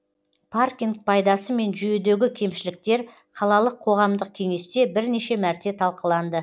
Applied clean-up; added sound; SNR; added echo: none; none; none; none.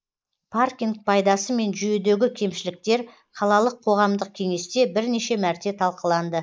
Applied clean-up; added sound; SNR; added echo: neural mask model Resemble Enhance denoiser.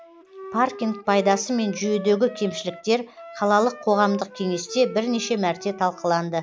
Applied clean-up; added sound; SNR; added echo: none; Wind instrument, woodwind instrument; 16 dB; none.